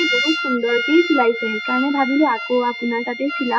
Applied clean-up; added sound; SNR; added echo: classical method spectral subtraction.